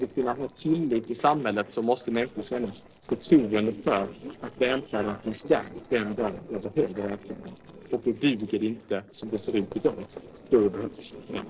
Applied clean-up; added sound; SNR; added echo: neural separator model SepFormer DNS4.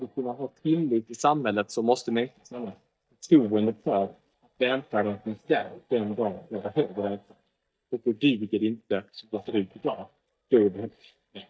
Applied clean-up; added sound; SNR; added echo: neural mask model DeepFilterNet 3.